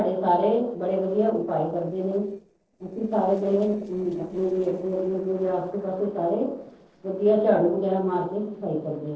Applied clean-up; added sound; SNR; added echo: neural separator model SepFormer DNS4.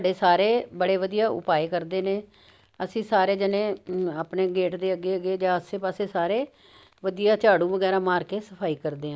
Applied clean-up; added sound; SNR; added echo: none; none; none; none.